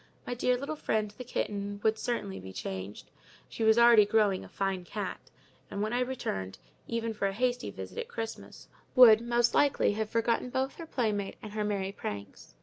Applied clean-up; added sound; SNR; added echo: none; none; none; none.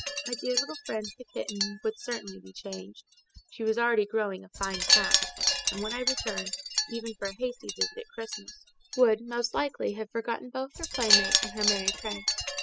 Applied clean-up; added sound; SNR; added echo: classical method spectral subtraction.